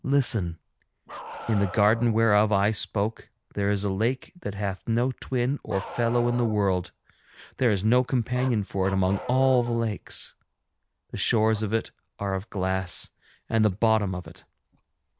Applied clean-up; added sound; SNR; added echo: none; Bark; 19 dB; none.